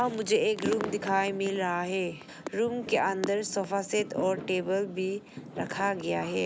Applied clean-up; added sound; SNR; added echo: none; Fireworks; 13 dB; none.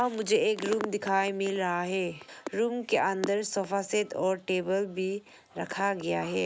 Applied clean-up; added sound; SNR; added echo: none; none; none; none.